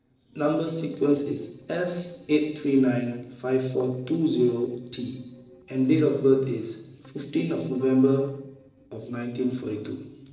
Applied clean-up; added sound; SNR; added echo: neural separator model SepFormer DNS4.